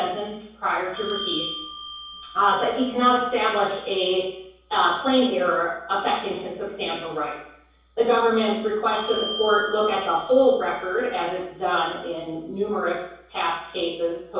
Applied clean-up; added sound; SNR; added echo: none; Bell; 10 dB; reverberation time 0.7 s.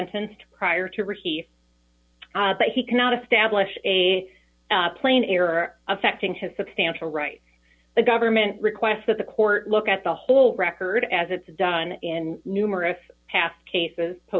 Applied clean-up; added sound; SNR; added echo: none; none; none; none.